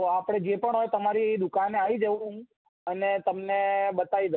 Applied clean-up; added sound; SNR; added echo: none; none; none; none.